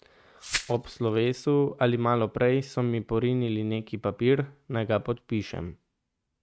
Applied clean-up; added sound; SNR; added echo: neural mask model RNNoise.